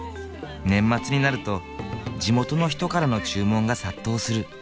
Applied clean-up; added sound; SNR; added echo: none; none; none; none.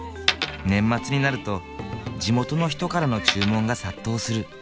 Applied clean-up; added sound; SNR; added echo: none; Coin (dropping); 5 dB; none.